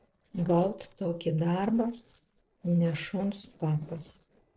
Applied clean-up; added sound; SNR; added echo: neural separator model SepFormer DNS4.